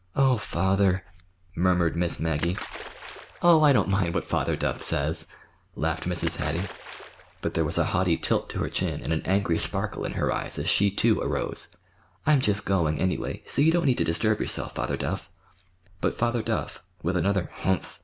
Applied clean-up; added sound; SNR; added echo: none; Splash, splatter; 16 dB; none.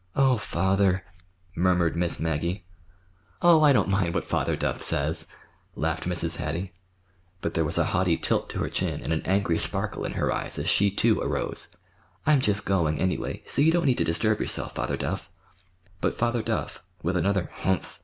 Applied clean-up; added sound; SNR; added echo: none; none; none; none.